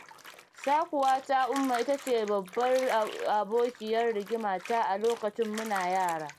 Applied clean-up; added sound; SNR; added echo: none; Bathtub (filling or washing); 15 dB; none.